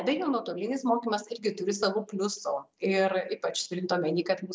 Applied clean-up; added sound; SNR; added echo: none; none; none; none.